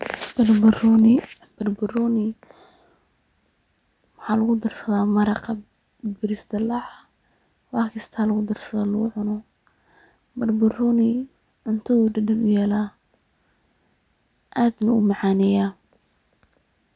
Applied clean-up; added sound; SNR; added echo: none; none; none; none.